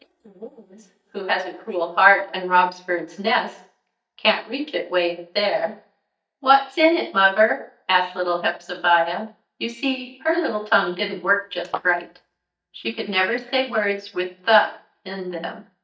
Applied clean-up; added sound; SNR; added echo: neural mask model DeepFilterNet 3.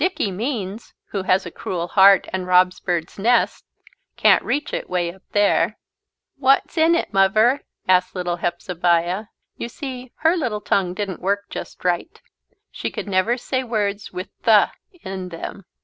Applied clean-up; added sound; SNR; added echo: none; none; none; none.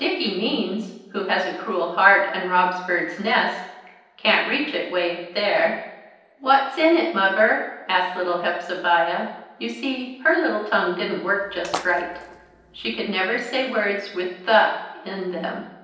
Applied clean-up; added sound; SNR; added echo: neural separator model SepFormer DNS4.